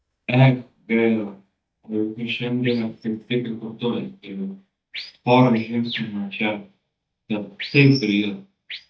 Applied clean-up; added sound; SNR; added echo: neural mask model DeepFilterNet 3.